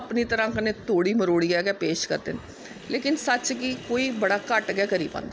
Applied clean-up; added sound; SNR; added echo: none; Sink (filling or washing); 19 dB; none.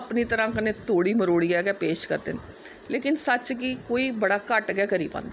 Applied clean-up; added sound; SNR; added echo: none; none; none; none.